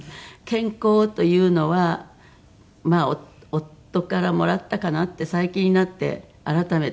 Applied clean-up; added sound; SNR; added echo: none; none; none; none.